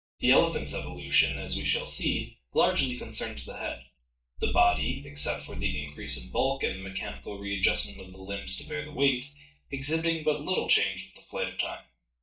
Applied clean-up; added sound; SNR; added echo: neural mask model DeepFilterNet 3.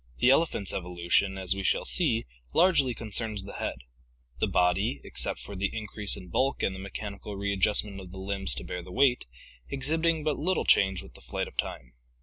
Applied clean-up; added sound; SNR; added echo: none; none; none; none.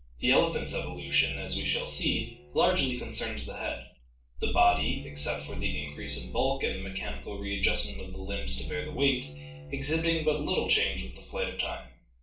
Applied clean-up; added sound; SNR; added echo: none; Bowed string instrument; 17 dB; reverberation time 0.4 s.